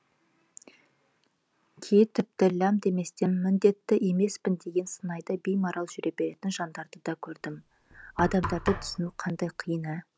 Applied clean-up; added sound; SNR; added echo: none; Knock; 10 dB; none.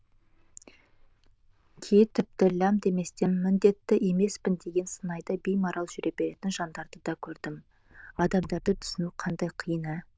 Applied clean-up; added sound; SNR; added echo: neural diffusion model UNIVERSE++.